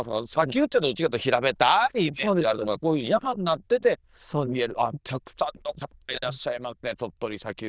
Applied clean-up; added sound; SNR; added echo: neural diffusion model UNIVERSE++.